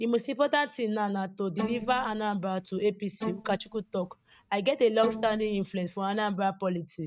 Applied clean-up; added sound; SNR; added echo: neural mask model RNNoise.